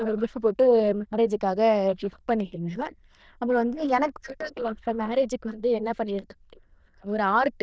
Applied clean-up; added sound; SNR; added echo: neural diffusion model UNIVERSE++.